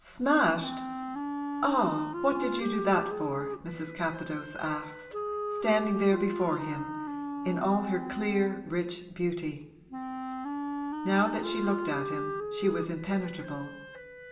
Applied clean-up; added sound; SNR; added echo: none; Wind instrument, woodwind instrument; 6 dB; reverberation time 1.3 s.